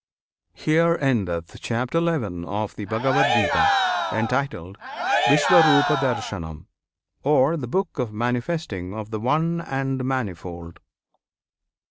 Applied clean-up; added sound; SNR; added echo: none; Cheering; -2 dB; none.